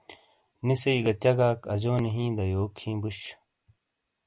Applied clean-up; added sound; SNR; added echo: none; none; none; none.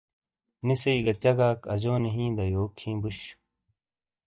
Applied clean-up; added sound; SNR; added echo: neural mask model DeepFilterNet 3.